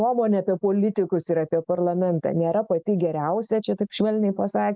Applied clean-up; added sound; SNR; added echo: none; none; none; none.